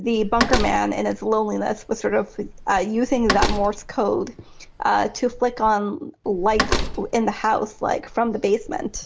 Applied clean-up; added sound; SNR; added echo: none; Slam; 6 dB; none.